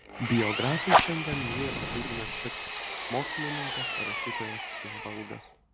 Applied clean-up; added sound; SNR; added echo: none; Fire + Engine; -3 dB; none.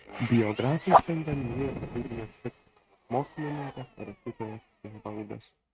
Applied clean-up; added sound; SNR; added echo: neural mask model RNNoise.